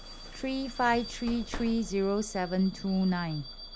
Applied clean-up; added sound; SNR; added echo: none; Bus / Alarm; 12 dB; none.